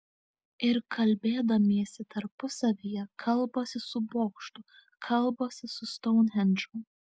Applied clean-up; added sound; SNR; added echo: none; none; none; none.